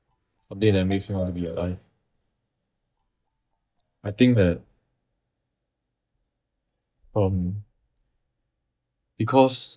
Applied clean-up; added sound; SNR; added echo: neural mask model DeepFilterNet 3.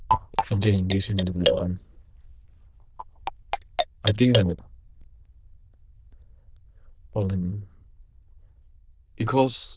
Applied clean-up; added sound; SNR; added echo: neural diffusion model UNIVERSE++.